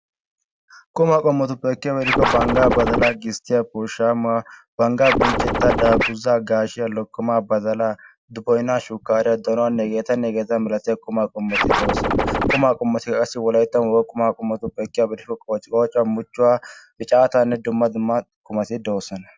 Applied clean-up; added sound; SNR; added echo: none; Scratching (performance technique); -1 dB; none.